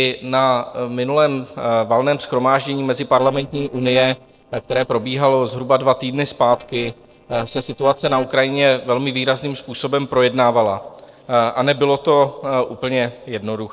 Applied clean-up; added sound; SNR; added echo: neural separator model SepFormer DNS4.